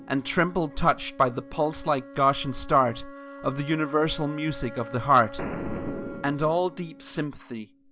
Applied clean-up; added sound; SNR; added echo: none; Boom + Wind instrument, woodwind instrument; 13 dB; none.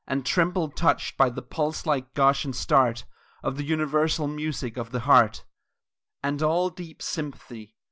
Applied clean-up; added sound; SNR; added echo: none; none; none; none.